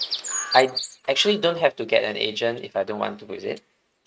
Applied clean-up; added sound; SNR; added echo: neural mask model RNNoise.